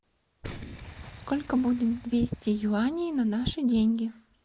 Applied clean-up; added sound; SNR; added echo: none; Boom; 18 dB; none.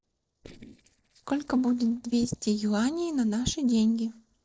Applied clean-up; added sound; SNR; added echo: neural separator model SepFormer DNS4.